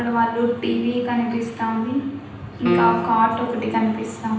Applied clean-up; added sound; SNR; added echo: none; Piano; 3 dB; reverberation time 0.9 s.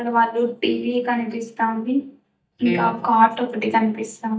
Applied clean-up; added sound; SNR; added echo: neural mask model DeepFilterNet 3.